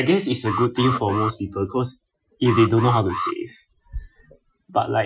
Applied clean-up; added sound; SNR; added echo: classical method Wiener filter.